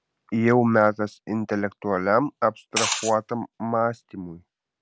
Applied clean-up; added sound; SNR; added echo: none; Liquid; 4 dB; none.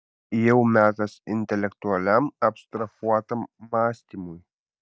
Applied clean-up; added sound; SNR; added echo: neural mask model DeepFilterNet 3.